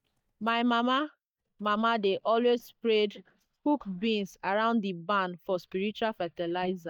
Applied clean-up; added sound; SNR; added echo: neural mask model DeepFilterNet 3.